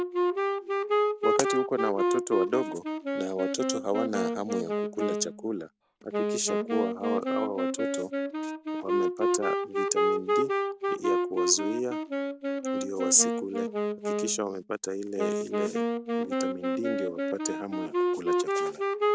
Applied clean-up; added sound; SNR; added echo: none; Wind instrument, woodwind instrument; -4 dB; none.